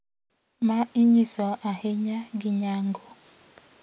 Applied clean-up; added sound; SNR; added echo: none; none; none; none.